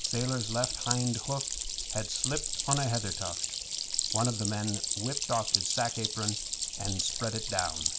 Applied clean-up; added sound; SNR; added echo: none; Stream; -1 dB; none.